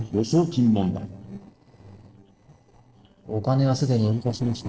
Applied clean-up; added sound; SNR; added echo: neural separator model SepFormer DNS4.